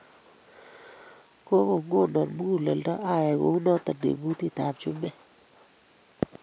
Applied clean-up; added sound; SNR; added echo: none; none; none; none.